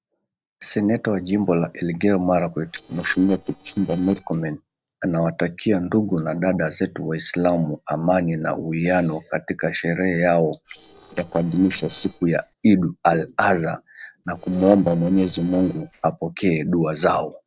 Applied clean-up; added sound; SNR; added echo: neural separator model SepFormer DNS4.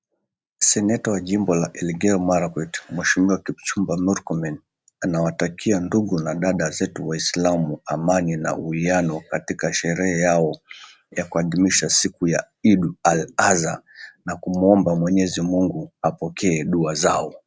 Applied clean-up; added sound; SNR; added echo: none; none; none; none.